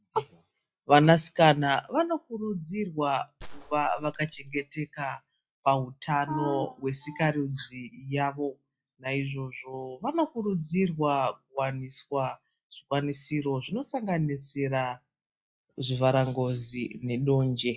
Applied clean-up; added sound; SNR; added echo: classical method log-MMSE.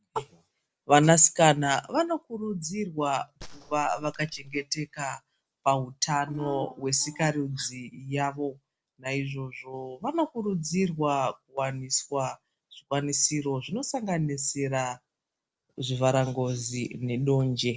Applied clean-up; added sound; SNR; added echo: neural separator model SepFormer DNS4.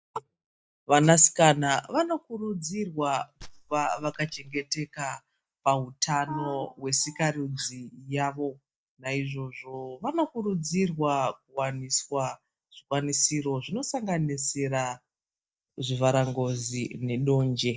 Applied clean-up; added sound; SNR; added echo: neural mask model DeepFilterNet 3.